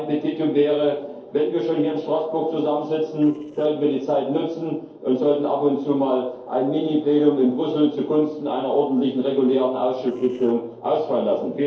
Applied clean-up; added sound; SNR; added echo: neural separator model SepFormer DNS4.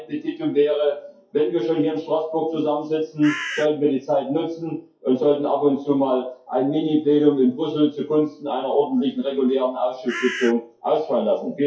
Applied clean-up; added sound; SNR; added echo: classical method WPE with log-MMSE.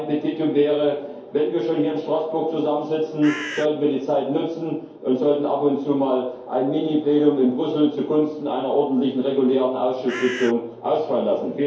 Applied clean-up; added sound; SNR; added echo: none; Bird; 9 dB; reverberation time 2.4 s.